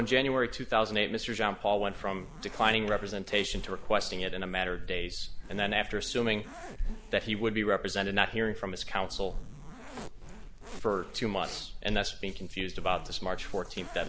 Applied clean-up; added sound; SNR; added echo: none; Zipper (clothing); 19 dB; none.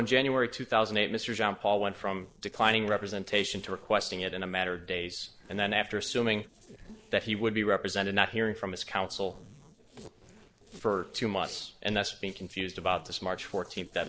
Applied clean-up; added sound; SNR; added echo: neural separator model SepFormer DNS4.